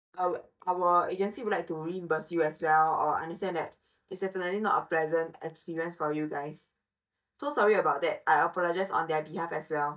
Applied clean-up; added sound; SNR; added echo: neural mask model DeepFilterNet 3.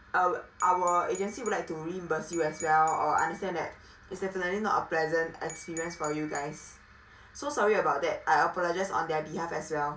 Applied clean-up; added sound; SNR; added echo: none; Glass / Bell; 17 dB; reverberation time 0.2 s.